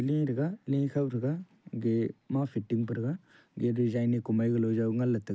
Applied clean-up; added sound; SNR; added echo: none; none; none; none.